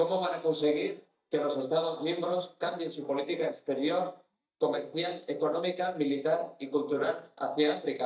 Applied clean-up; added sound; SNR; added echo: neural mask model DeepFilterNet 3.